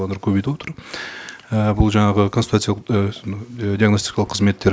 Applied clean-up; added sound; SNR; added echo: none; none; none; none.